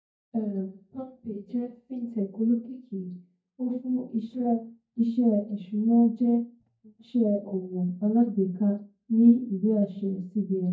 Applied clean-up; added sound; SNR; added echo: neural mask model DeepFilterNet 3.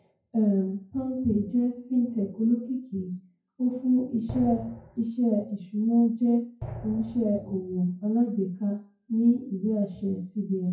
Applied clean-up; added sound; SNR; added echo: classical method WPE with log-MMSE.